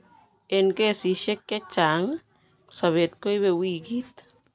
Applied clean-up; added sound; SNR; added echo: none; none; none; none.